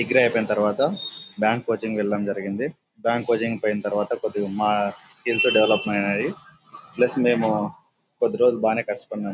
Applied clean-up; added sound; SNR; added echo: none; none; none; none.